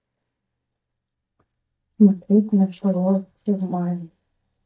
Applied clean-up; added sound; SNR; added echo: neural mask model DeepFilterNet 3.